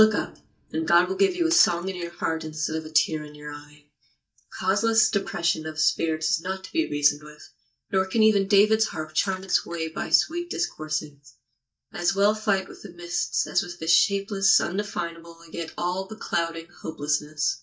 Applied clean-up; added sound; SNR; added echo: neural mask model DeepFilterNet 3.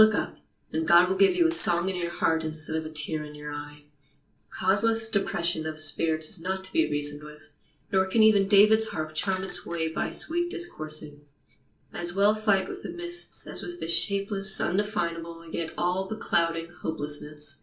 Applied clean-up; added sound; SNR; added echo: neural separator model SepFormer DNS4.